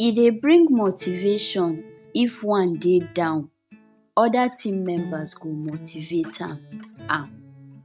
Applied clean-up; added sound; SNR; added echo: neural mask model RNNoise.